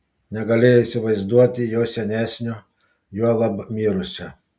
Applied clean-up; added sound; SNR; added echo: none; none; none; none.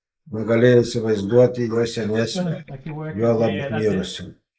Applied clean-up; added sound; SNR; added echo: neural mask model Resemble Enhance denoiser.